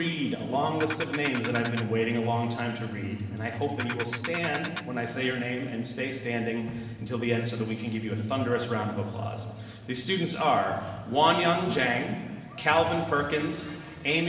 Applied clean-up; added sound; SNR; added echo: none; Ratchet, pawl; 6 dB; reverberation time 2.3 s.